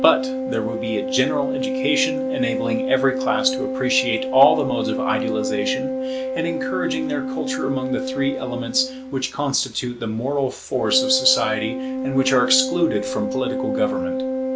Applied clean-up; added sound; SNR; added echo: none; Organ; 2 dB; none.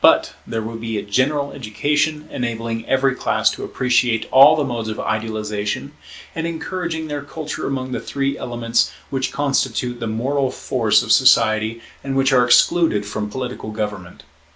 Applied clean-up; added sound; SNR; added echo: none; none; none; none.